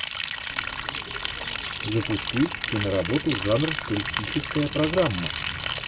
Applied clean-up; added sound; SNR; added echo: none; Liquid; 2 dB; none.